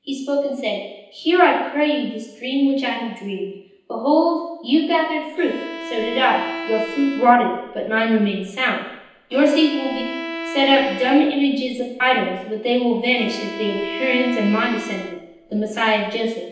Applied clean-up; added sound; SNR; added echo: none; Bowed string instrument; 12 dB; reverberation time 0.9 s.